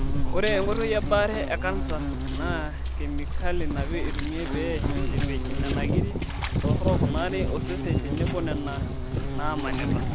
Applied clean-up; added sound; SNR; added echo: none; Insect; 0 dB; none.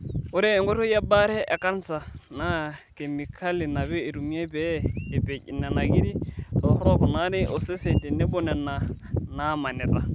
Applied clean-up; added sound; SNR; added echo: none; none; none; none.